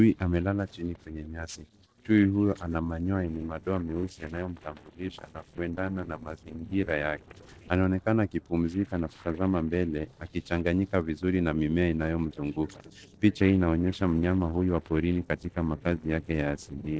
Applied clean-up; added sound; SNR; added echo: neural separator model SepFormer DNS4.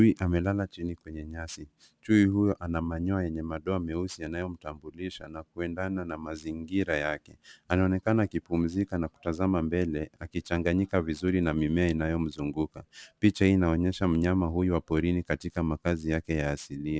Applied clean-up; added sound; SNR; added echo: none; none; none; none.